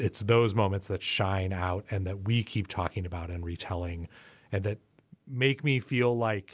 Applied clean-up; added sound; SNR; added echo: none; none; none; none.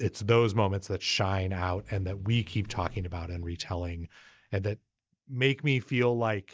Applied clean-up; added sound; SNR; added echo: neural mask model DeepFilterNet 3.